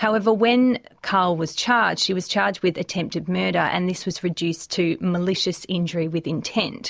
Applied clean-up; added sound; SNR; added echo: none; none; none; none.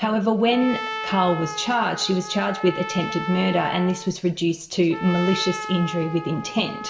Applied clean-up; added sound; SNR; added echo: none; Trumpet; 10 dB; reverberation time 0.6 s.